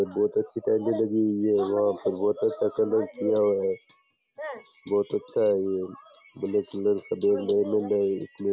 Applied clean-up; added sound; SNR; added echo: none; none; none; none.